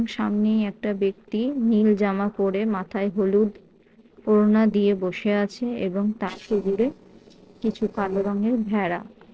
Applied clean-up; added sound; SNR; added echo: neural separator model SepFormer DNS4.